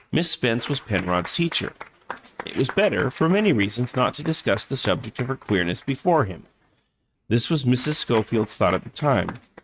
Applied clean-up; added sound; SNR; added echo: neural mask model RNNoise.